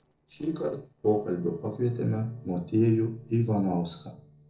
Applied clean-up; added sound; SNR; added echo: neural separator model SepFormer DNS4.